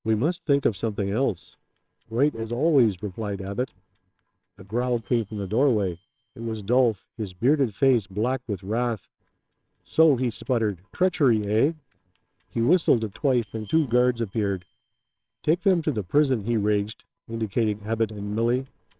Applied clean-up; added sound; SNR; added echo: neural separator model SepFormer WHAMR!.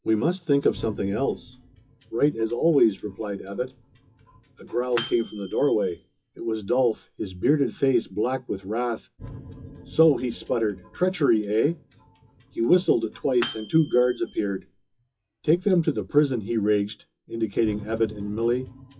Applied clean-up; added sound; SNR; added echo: classical method WPE with log-MMSE.